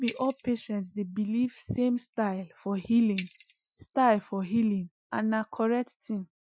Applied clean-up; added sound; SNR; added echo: classical method Wiener filter.